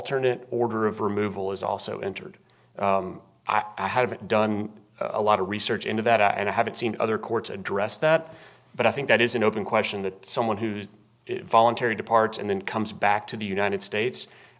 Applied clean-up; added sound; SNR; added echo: none; none; none; none.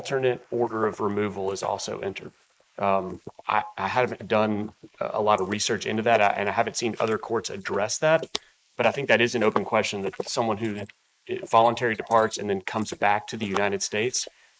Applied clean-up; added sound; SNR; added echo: neural mask model Resemble Enhance denoiser.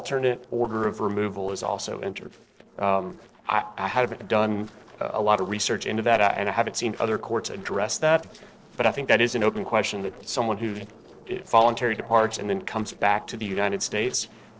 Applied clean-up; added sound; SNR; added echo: neural separator model SepFormer DNS4.